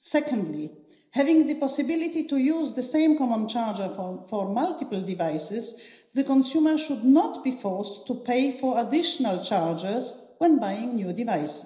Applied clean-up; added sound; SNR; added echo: neural separator model SepFormer DNS4.